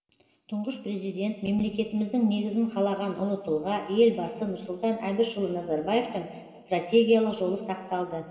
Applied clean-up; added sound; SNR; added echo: none; none; none; reverberation time 1.9 s.